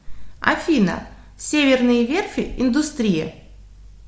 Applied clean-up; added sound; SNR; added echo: none; none; none; none.